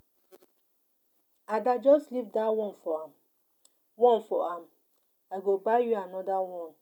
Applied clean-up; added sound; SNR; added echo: none; none; none; none.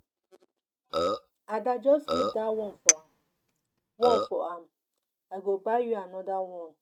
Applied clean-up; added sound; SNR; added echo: neural mask model RNNoise.